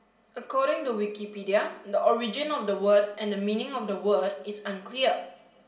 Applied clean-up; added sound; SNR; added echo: none; none; none; reverberation time 2.9 s.